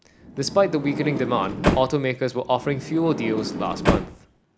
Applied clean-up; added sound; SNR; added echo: none; Sliding door; 3 dB; none.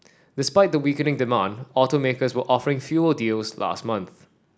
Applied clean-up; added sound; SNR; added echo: none; none; none; none.